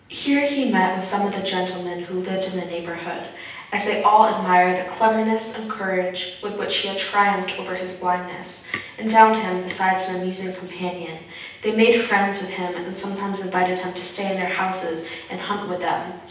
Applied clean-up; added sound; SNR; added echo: none; Tick; 17 dB; reverberation time 0.9 s.